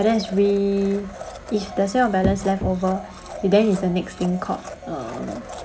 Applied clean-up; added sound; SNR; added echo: none; Domestic sounds, home sounds; 16 dB; none.